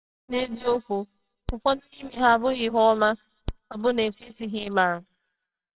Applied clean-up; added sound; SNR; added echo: neural separator model SepFormer WHAMR!.